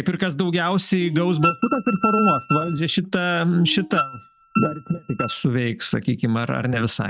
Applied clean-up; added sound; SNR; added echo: neural mask model RNNoise.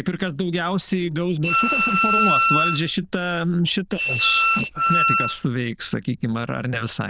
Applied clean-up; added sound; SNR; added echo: neural diffusion model UNIVERSE++.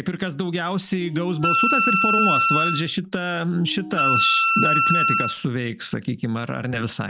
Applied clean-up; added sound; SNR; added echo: none; Wind instrument, woodwind instrument; -3 dB; none.